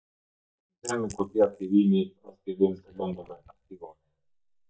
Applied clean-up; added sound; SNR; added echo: neural mask model DeepFilterNet 3.